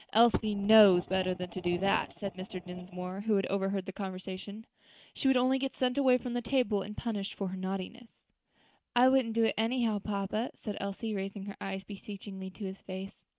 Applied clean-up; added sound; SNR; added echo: neural mask model RNNoise.